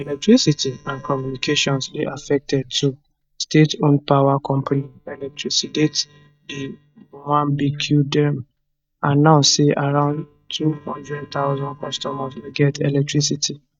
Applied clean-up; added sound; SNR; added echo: neural mask model DeepFilterNet 3.